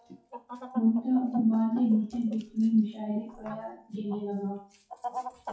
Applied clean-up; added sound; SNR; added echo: classical method WPE with log-MMSE.